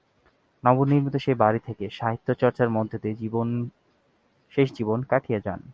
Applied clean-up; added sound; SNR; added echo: none; none; none; none.